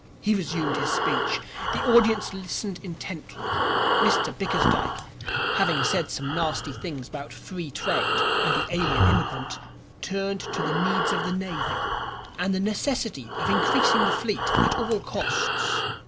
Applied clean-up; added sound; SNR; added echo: none; Breathing; -2 dB; none.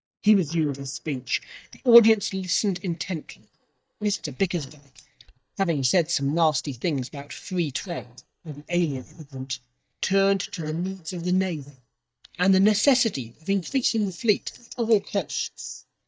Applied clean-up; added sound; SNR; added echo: neural mask model DeepFilterNet 3.